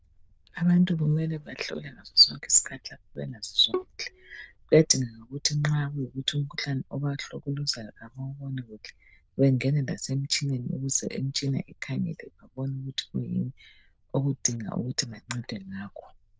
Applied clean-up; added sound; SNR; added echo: neural diffusion model UNIVERSE++.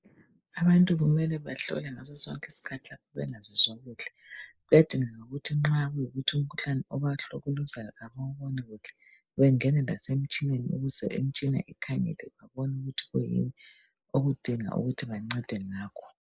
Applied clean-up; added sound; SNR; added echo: neural mask model Resemble Enhance denoiser.